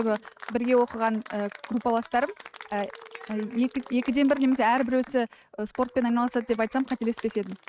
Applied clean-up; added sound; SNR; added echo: neural mask model RNNoise.